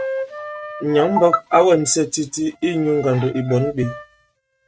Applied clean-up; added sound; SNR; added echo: neural mask model RNNoise.